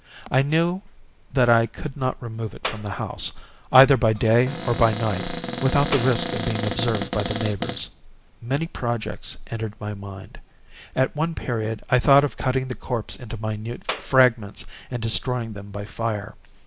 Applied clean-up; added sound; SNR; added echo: none; Clapping + Cupboard open or close; 6 dB; none.